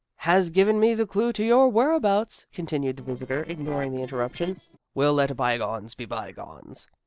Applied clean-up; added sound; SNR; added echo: neural separator model SepFormer DNS4.